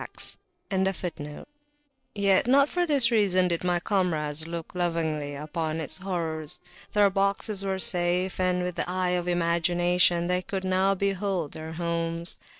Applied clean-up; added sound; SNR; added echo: neural separator model SepFormer DNS4.